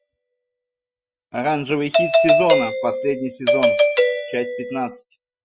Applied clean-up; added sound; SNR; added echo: classical method Wiener filter.